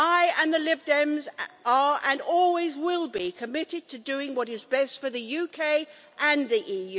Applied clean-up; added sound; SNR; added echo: none; none; none; none.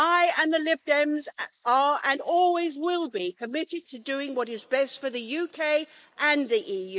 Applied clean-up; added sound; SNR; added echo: neural mask model Resemble Enhance denoiser.